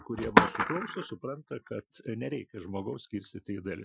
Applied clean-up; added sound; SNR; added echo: classical method Wiener filter.